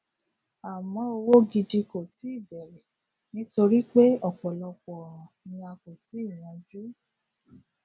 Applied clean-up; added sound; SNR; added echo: none; none; none; none.